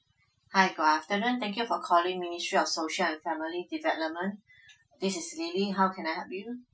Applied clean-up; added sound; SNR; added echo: classical method Wiener filter.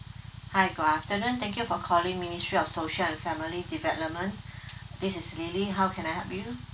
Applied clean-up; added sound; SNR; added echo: none; Idling / Motorcycle; 13 dB; none.